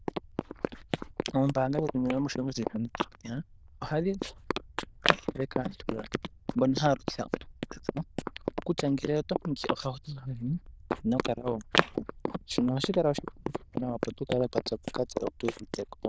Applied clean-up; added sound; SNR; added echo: neural diffusion model UNIVERSE++.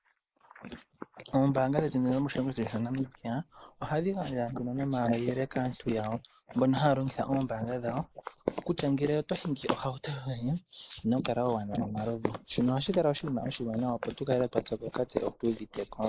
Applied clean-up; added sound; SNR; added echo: neural mask model Resemble Enhance denoiser.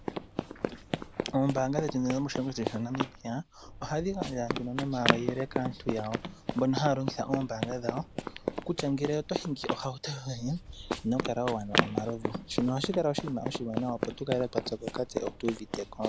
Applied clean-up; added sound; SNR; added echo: none; Run; 3 dB; none.